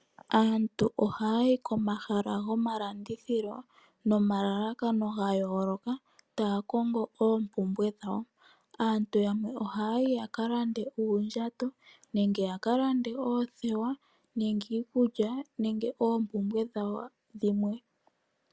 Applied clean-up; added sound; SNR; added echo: none; none; none; none.